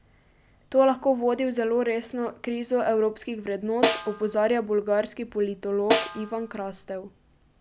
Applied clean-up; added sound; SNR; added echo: none; Snare drum; 3 dB; none.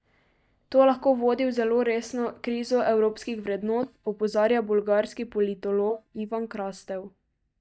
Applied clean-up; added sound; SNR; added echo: neural mask model DeepFilterNet 3.